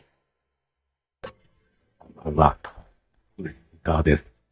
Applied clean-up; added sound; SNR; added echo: neural mask model DeepFilterNet 3.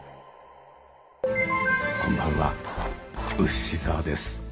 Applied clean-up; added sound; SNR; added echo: none; Writing; 11 dB; reverberation time 1.0 s.